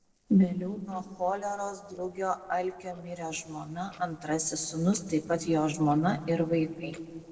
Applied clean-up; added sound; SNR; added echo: neural separator model SepFormer DNS4.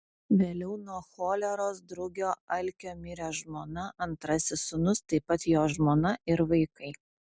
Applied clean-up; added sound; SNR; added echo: none; none; none; none.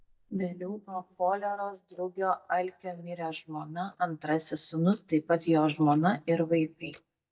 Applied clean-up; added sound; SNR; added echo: neural mask model DeepFilterNet 3.